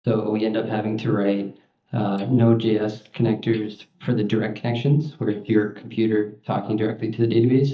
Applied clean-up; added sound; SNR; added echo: neural mask model DeepFilterNet 3.